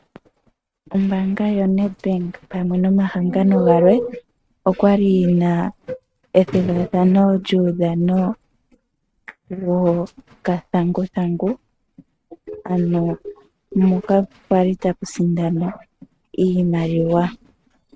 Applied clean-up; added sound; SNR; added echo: neural mask model RNNoise.